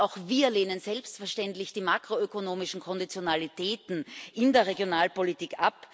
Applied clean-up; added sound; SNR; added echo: none; none; none; none.